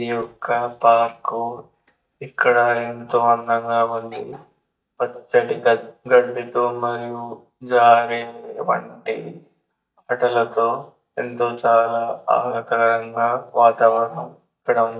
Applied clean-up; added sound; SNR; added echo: neural mask model DeepFilterNet 3.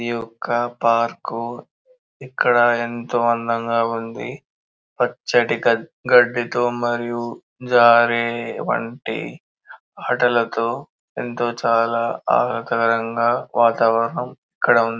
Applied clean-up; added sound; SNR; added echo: none; none; none; none.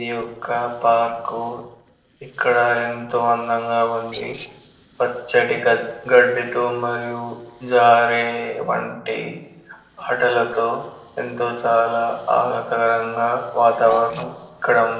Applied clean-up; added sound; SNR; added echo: neural separator model SepFormer DNS4.